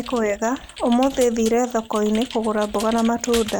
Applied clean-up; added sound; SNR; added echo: none; Computer keyboard; 16 dB; none.